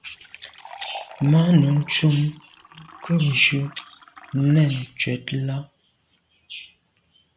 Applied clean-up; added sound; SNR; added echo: none; Shatter + Liquid; 20 dB; none.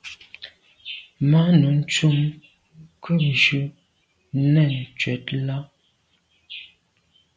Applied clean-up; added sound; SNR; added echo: none; none; none; none.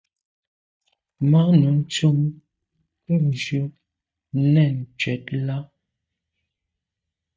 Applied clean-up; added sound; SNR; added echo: neural mask model DeepFilterNet 3.